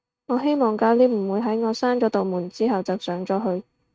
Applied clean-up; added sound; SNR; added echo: neural mask model RNNoise.